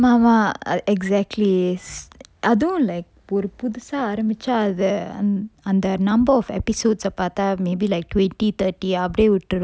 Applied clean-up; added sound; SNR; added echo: none; none; none; none.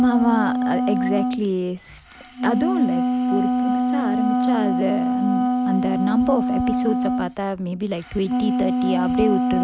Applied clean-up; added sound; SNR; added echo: none; Wind instrument, woodwind instrument; -3 dB; none.